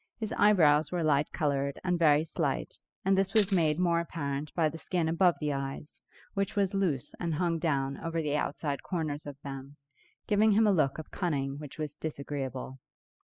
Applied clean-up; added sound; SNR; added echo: classical method spectral subtraction.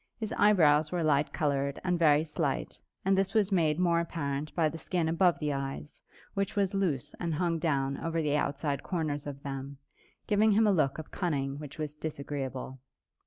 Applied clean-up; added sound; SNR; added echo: none; none; none; none.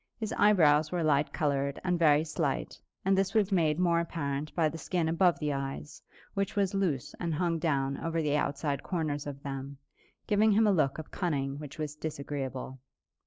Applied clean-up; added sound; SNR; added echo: neural separator model SepFormer DNS4.